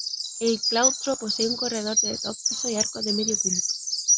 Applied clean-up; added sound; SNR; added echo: none; Bird vocalization, bird call, bird song; -3 dB; none.